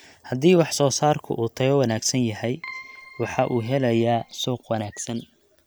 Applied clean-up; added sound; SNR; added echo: none; Keyboard (musical); 20 dB; none.